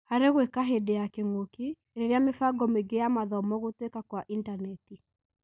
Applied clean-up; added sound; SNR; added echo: none; none; none; none.